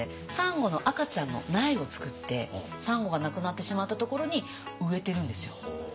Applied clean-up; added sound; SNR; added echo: none; none; none; none.